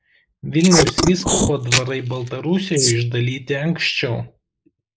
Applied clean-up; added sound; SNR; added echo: neural mask model Resemble Enhance denoiser.